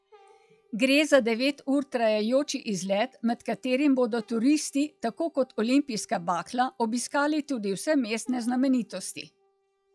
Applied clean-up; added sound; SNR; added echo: classical method log-MMSE.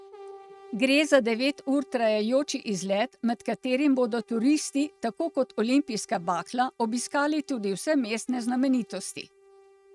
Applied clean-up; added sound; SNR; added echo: neural mask model RNNoise.